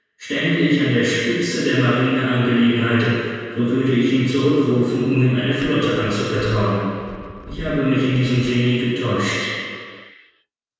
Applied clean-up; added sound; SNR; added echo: none; Glass; 19 dB; reverberation time 1.9 s.